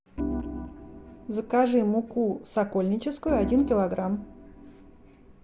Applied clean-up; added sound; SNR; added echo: none; Organ; 9 dB; none.